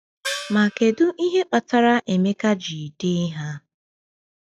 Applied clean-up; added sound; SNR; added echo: classical method log-MMSE.